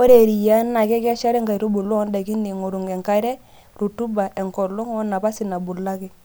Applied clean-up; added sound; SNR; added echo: none; none; none; none.